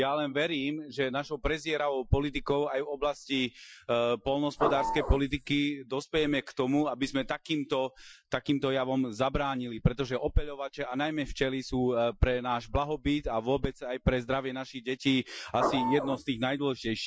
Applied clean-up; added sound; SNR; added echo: classical method Wiener filter.